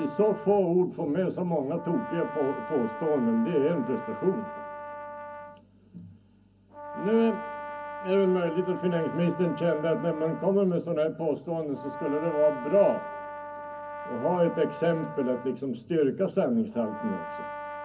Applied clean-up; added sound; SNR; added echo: none; Brass instrument; 12 dB; reverberation time 0.4 s.